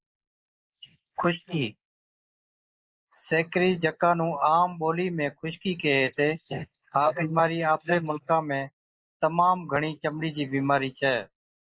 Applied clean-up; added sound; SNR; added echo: neural mask model Resemble Enhance denoiser.